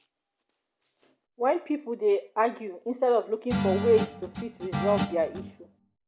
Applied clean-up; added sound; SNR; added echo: none; Guitar; 3 dB; none.